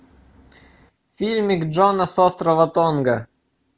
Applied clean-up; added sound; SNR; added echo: none; none; none; none.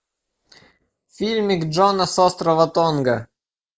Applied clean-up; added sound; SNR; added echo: neural mask model Resemble Enhance denoiser.